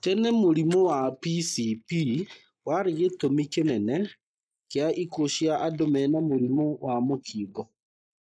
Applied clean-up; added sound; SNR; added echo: neural mask model Resemble Enhance denoiser.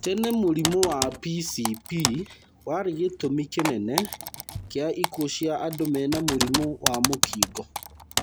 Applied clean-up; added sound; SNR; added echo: none; Typing; 4 dB; none.